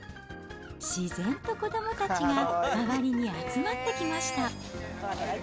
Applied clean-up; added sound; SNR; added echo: none; none; none; none.